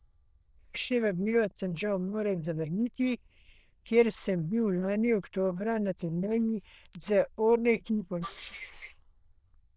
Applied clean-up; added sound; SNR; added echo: neural diffusion model UNIVERSE++.